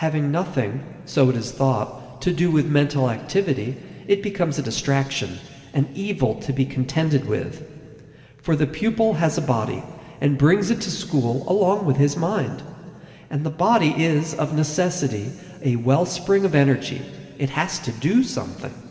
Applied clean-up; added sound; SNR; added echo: none; none; none; reverberation time 2.3 s.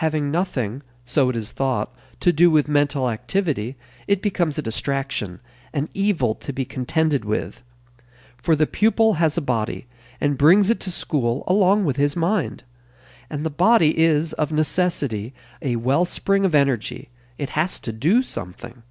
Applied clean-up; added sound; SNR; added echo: none; none; none; none.